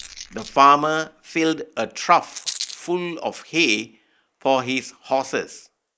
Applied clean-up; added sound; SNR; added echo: neural mask model Resemble Enhance denoiser.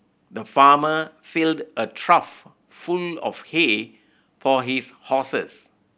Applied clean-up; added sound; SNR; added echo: none; none; none; none.